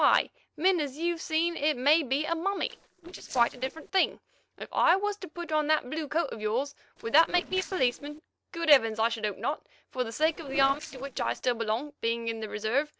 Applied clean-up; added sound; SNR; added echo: neural separator model SepFormer DNS4.